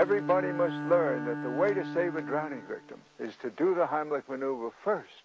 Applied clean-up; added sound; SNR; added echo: none; Bowed string instrument; 9 dB; none.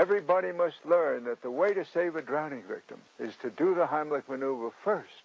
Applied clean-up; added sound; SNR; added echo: none; none; none; none.